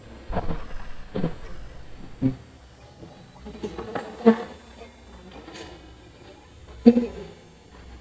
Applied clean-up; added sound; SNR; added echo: neural mask model DeepFilterNet 3.